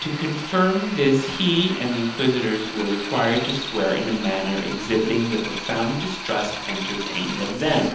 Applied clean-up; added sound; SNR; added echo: none; Drill; 9 dB; reverberation time 0.9 s.